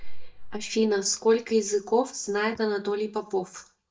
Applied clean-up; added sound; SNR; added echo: neural mask model DeepFilterNet 3.